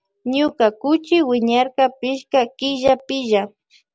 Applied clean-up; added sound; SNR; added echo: none; none; none; none.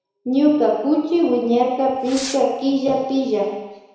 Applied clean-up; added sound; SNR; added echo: none; Fireworks; 15 dB; reverberation time 1.0 s.